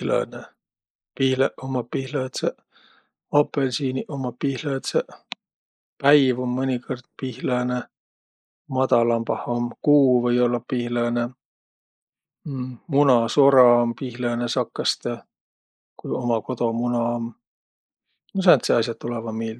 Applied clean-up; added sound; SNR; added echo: neural mask model Resemble Enhance denoiser.